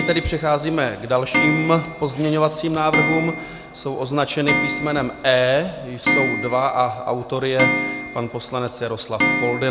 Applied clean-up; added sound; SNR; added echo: none; Clock; 4 dB; none.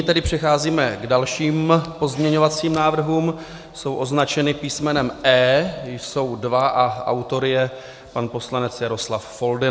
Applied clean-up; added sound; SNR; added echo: none; none; none; none.